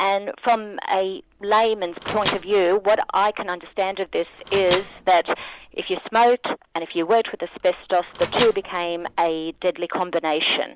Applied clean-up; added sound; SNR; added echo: none; Microwave oven; 13 dB; none.